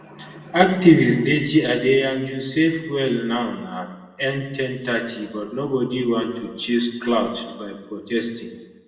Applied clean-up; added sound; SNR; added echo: none; none; none; reverberation time 1.0 s.